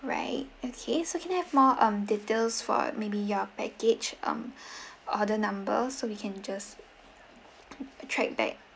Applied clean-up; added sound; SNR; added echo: none; none; none; none.